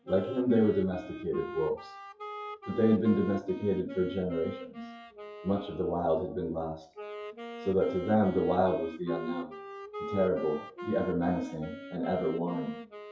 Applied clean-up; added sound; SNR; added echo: classical method WPE with log-MMSE.